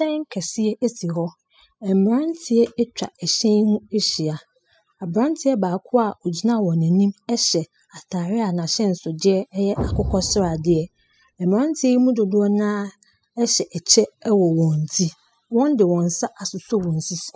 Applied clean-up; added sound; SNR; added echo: classical method spectral subtraction.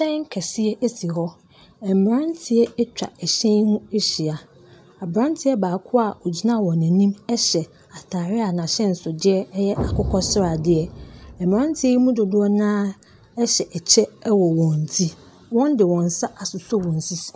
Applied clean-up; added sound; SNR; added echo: none; Explosion; 10 dB; none.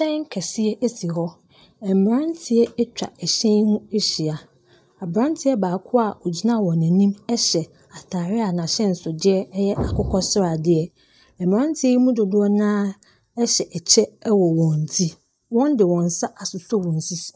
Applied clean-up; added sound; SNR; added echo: neural mask model DeepFilterNet 3.